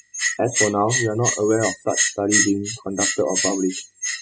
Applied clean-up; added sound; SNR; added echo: classical method spectral subtraction.